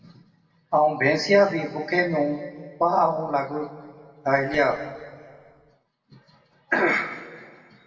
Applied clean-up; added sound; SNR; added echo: none; none; none; reverberation time 1.7 s.